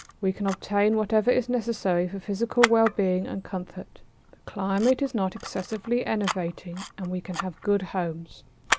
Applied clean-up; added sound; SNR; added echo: none; Camera; 10 dB; none.